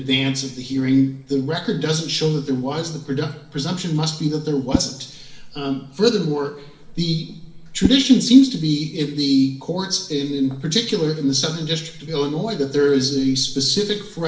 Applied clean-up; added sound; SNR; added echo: none; Whoosh, swoosh, swish; 10 dB; reverberation time 0.8 s.